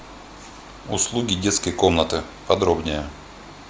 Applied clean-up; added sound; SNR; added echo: none; none; none; none.